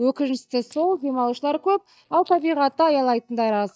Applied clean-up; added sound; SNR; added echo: neural mask model DeepFilterNet 3.